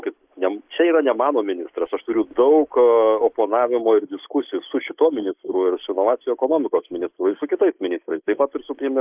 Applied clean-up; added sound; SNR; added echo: neural mask model Resemble Enhance denoiser.